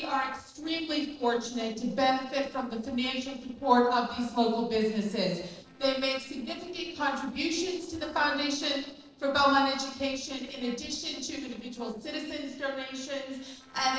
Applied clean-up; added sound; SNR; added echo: neural separator model SepFormer DNS4.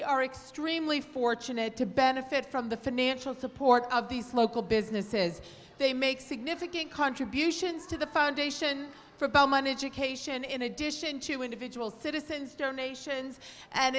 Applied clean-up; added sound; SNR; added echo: none; none; none; none.